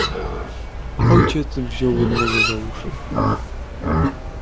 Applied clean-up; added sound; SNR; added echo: none; Livestock, farm animals, working animals; -5 dB; none.